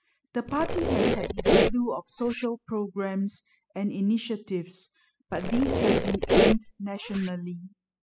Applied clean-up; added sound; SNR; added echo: classical method spectral subtraction.